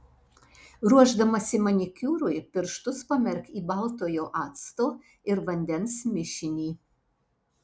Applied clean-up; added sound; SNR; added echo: none; none; none; none.